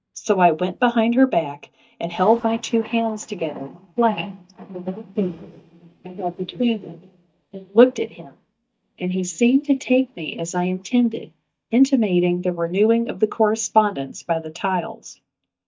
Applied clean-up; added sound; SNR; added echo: neural mask model DeepFilterNet 3.